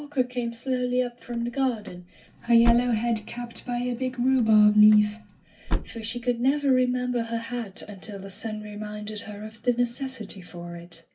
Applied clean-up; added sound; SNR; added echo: none; Slam / Car; 7 dB; reverberation time 0.2 s.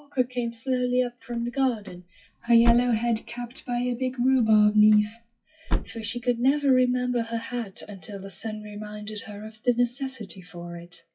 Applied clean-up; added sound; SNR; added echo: classical method WPE with log-MMSE.